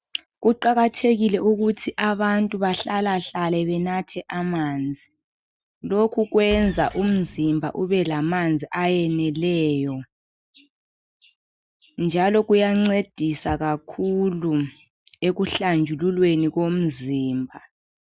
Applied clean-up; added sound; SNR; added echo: none; Engine; 12 dB; none.